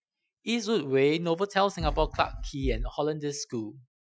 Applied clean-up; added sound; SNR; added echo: classical method Wiener filter.